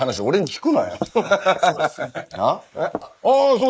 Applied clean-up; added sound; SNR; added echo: neural mask model Resemble Enhance denoiser.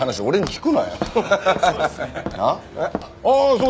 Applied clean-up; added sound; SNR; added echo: none; Walk, footsteps; 14 dB; none.